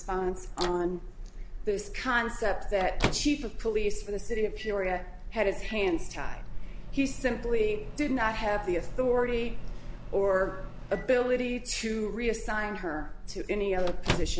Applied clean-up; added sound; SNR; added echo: none; Microwave oven; 11 dB; none.